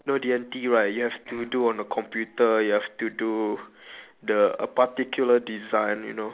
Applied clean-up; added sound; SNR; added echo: none; none; none; none.